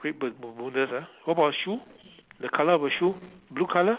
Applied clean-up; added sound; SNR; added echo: none; none; none; none.